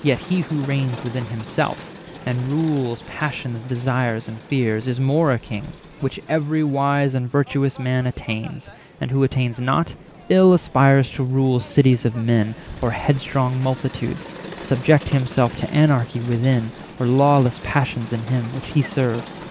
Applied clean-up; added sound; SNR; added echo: none; Crowd; 17 dB; none.